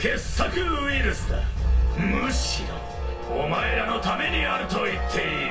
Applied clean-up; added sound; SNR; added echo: none; none; none; reverberation time 0.3 s.